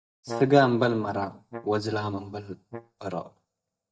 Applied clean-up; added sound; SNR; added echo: neural mask model DeepFilterNet 3.